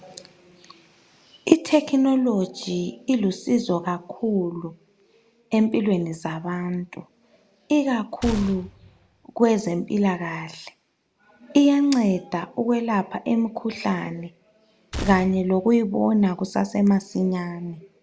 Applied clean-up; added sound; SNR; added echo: none; Gunshot, gunfire; 11 dB; none.